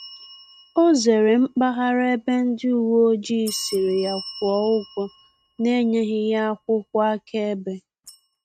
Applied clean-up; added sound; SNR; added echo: neural mask model RNNoise.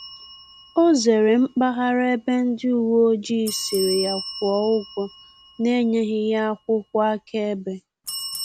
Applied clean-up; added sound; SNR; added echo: none; Bell; 15 dB; none.